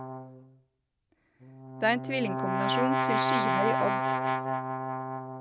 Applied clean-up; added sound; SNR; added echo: none; Brass instrument; -3 dB; none.